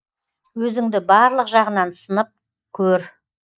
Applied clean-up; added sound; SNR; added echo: neural mask model Resemble Enhance denoiser.